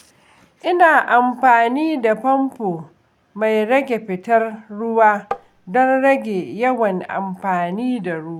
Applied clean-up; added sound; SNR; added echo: none; Tap; 10 dB; none.